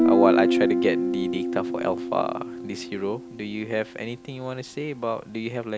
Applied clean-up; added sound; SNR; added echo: none; Guitar; -1 dB; none.